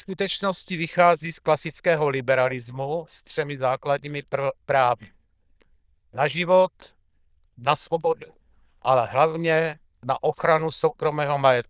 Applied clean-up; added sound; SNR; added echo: neural diffusion model UNIVERSE++.